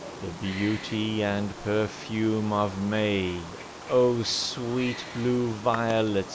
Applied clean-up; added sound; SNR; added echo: none; Wild animals; 13 dB; none.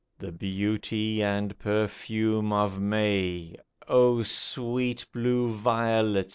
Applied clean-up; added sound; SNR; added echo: none; none; none; none.